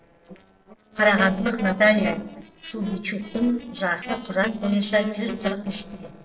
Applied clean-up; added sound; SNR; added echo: neural separator model SepFormer DNS4.